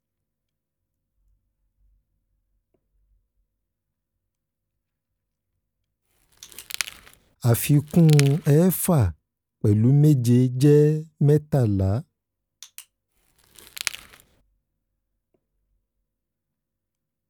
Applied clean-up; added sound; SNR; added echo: none; Crackle; 13 dB; none.